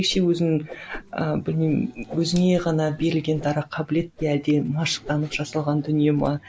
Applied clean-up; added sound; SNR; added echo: none; Whoosh, swoosh, swish; 19 dB; none.